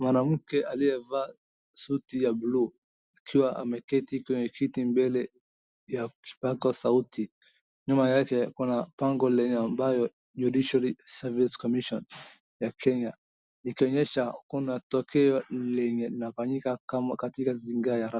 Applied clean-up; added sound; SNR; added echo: none; none; none; none.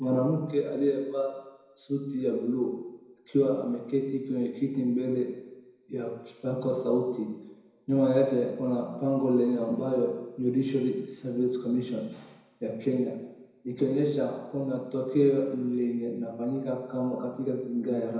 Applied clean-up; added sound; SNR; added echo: none; none; none; reverberation time 1.0 s.